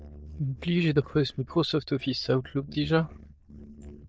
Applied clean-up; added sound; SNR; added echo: neural diffusion model UNIVERSE++.